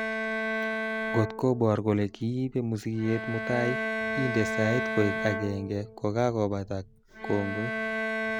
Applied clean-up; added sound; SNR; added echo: none; Bowed string instrument; 3 dB; none.